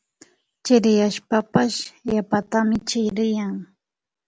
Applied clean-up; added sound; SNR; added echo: none; none; none; none.